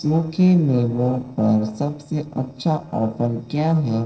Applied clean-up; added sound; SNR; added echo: neural separator model SepFormer DNS4.